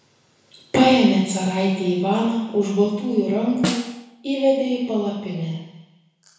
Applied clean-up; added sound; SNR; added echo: none; Snare drum; 9 dB; reverberation time 1.0 s.